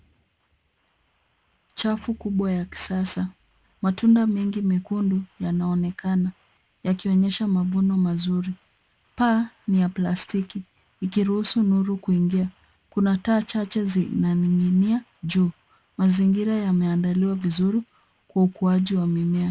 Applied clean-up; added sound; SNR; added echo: none; none; none; none.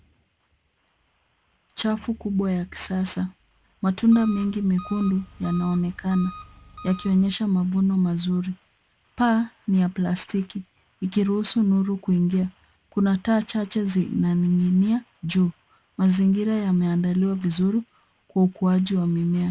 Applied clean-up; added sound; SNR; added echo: none; Engine; 18 dB; none.